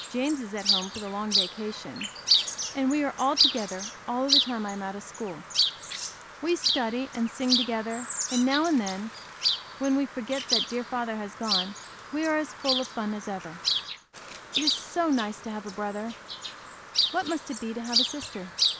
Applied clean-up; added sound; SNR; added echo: none; Chirp, tweet; 0 dB; none.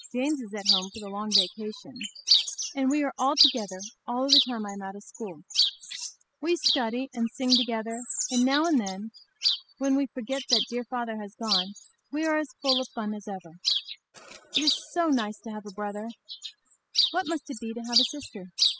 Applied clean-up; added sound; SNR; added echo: classical method spectral subtraction.